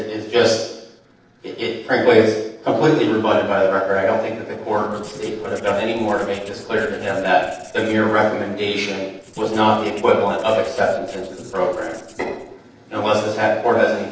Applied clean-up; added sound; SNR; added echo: neural separator model SepFormer DNS4.